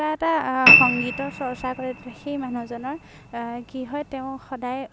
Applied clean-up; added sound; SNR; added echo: none; Piano; -3 dB; none.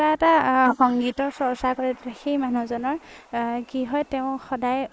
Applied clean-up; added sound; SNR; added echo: neural mask model Resemble Enhance denoiser.